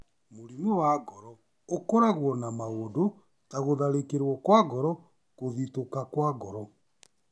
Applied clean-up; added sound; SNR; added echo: none; none; none; none.